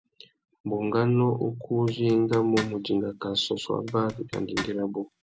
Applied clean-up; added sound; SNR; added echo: none; Zipper (clothing); 13 dB; none.